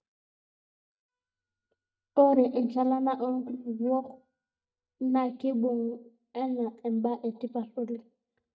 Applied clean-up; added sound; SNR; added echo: neural mask model DeepFilterNet 3.